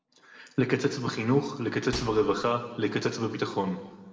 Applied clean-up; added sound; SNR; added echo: none; Microwave oven; 11 dB; reverberation time 1.5 s.